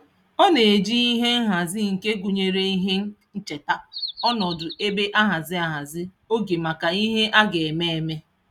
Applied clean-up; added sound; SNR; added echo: none; Bird vocalization, bird call, bird song; 11 dB; none.